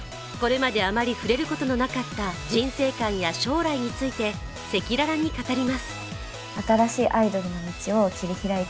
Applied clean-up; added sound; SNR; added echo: none; none; none; none.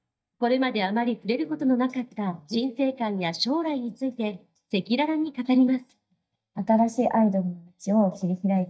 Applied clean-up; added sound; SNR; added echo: neural mask model DeepFilterNet 3.